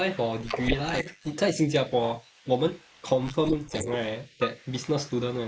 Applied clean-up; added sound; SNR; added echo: neural mask model Resemble Enhance denoiser.